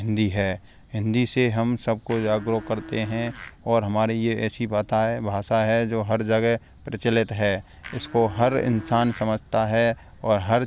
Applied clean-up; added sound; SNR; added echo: none; Domestic sounds, home sounds; 17 dB; none.